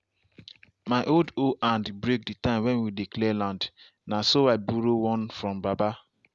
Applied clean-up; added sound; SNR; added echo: none; none; none; none.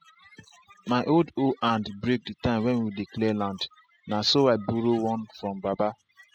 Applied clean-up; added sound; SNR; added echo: classical method spectral subtraction.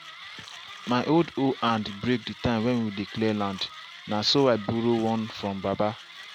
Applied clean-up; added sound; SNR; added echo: none; Mechanisms; 17 dB; none.